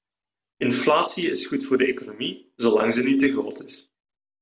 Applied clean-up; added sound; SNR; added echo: none; none; none; none.